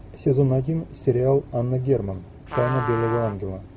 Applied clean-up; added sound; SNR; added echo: none; Trumpet; 12 dB; none.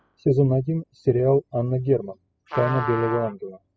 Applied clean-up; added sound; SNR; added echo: classical method spectral subtraction.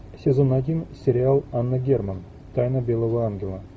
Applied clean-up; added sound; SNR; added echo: none; none; none; none.